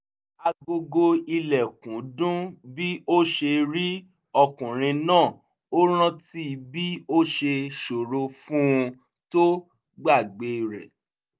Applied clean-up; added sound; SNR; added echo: none; none; none; none.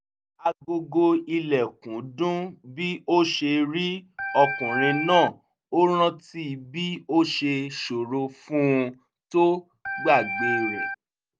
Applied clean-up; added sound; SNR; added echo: none; Organ; 3 dB; none.